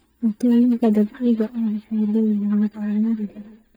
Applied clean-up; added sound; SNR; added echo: neural mask model DeepFilterNet 3.